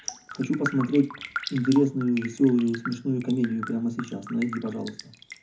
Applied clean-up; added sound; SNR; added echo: none; Raindrop; 13 dB; reverberation time 0.3 s.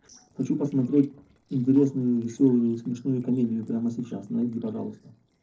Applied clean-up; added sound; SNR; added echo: neural separator model SepFormer DNS4.